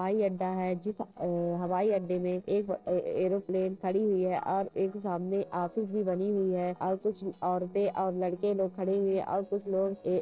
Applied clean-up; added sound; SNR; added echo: neural separator model SepFormer DNS4.